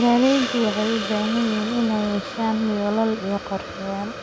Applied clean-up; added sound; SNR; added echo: none; Hiss; 9 dB; none.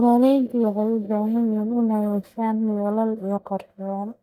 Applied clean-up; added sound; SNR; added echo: neural mask model DeepFilterNet 3.